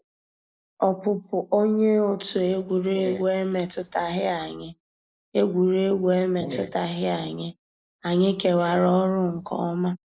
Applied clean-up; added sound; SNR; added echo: neural mask model Resemble Enhance denoiser.